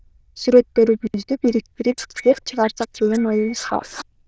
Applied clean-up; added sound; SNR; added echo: neural diffusion model UNIVERSE++.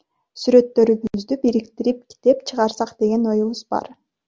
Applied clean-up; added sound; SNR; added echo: none; none; none; none.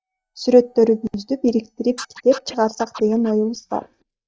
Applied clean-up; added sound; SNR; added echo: neural mask model DeepFilterNet 3.